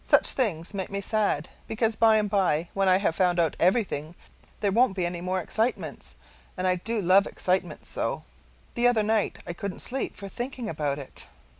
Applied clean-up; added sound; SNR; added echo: none; none; none; none.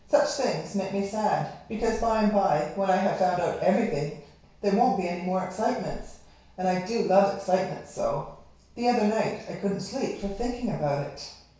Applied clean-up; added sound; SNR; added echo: none; Breathing; 20 dB; reverberation time 0.6 s.